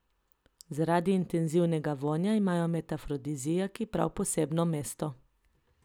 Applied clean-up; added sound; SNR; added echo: none; none; none; none.